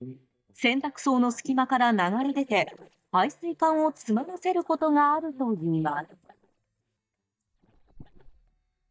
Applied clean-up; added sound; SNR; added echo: neural mask model DeepFilterNet 3.